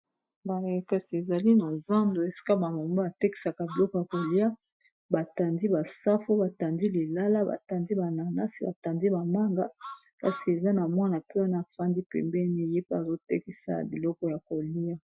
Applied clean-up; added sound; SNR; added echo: classical method Wiener filter.